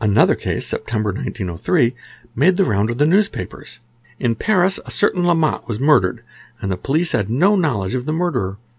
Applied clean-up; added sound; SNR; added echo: none; none; none; none.